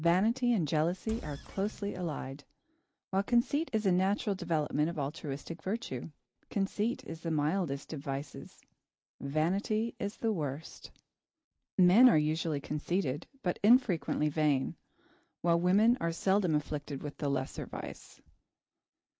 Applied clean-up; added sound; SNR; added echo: none; Engine; 14 dB; none.